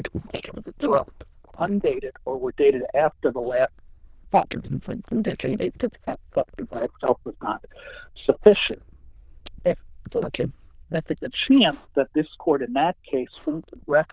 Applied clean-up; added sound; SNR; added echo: neural diffusion model UNIVERSE++.